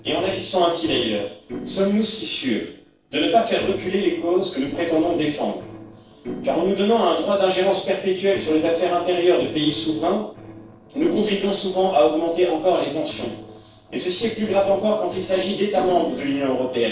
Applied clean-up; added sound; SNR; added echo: neural separator model SepFormer DNS4.